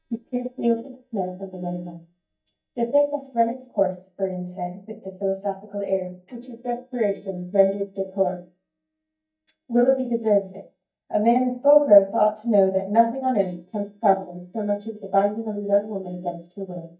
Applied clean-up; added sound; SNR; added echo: neural mask model DeepFilterNet 3.